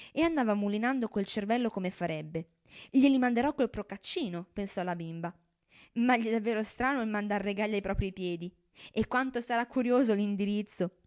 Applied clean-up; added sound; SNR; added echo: none; none; none; none.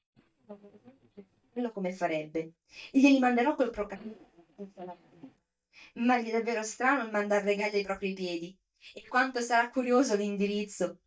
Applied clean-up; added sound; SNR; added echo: neural mask model DeepFilterNet 3.